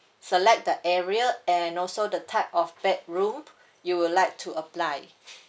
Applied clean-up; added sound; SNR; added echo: none; none; none; none.